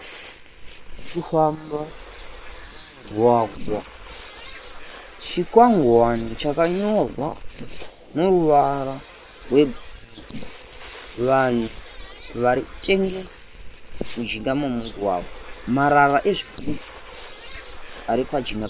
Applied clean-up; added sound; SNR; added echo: neural separator model SepFormer WHAM!.